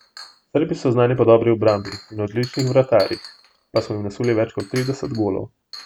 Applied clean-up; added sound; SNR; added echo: none; Chink, clink; 20 dB; none.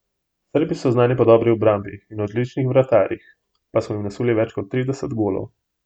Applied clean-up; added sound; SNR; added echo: none; none; none; none.